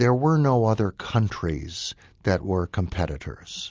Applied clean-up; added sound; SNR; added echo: none; none; none; none.